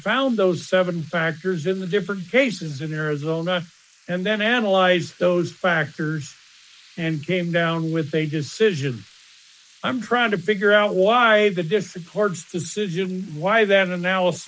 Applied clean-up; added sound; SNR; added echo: neural mask model Resemble Enhance denoiser.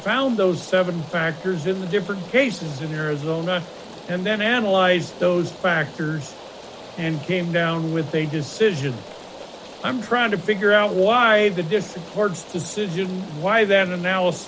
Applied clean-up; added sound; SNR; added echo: none; Rain; 16 dB; none.